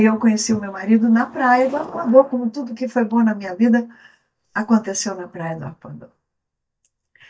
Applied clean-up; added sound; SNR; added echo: neural mask model DeepFilterNet 3.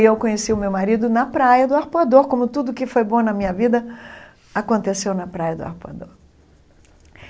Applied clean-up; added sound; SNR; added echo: none; none; none; none.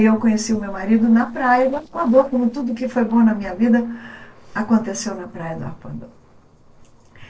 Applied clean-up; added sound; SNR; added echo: neural separator model SepFormer DNS4.